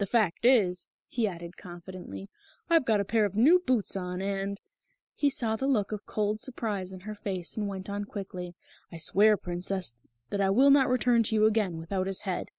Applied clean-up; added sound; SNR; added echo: none; none; none; none.